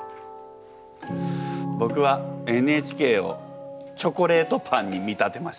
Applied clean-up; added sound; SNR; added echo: none; none; none; none.